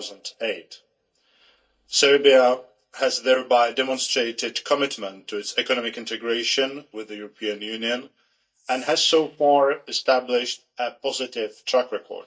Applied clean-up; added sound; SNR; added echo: neural mask model DeepFilterNet 3.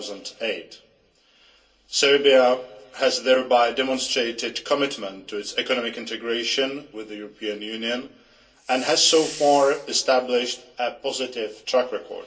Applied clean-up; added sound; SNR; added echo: none; Hiss; 13 dB; reverberation time 0.2 s.